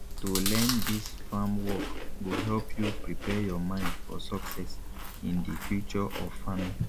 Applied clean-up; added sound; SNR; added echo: none; Chewing, mastication; 0 dB; none.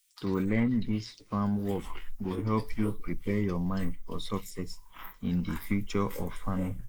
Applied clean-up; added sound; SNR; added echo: neural mask model Resemble Enhance denoiser.